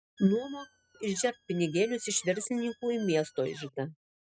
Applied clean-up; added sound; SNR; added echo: neural mask model RNNoise.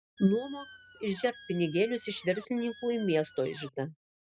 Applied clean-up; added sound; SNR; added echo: none; Squeak; 18 dB; none.